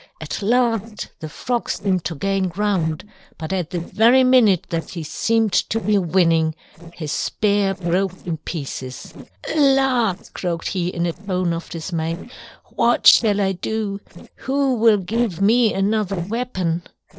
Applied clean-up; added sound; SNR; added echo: neural separator model SepFormer DNS4.